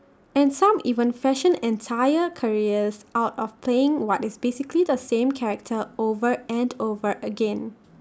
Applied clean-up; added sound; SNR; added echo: none; none; none; none.